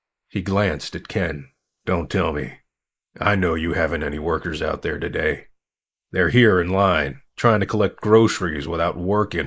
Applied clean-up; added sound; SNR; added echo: neural mask model Resemble Enhance denoiser.